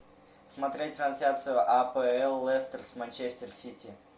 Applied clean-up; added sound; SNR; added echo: none; none; none; none.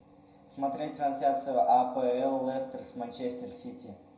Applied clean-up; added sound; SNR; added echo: none; none; none; reverberation time 0.7 s.